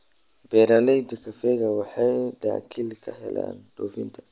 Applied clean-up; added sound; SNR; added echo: none; none; none; none.